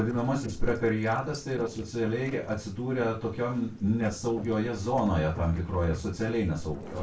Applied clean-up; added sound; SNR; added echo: neural separator model SepFormer DNS4.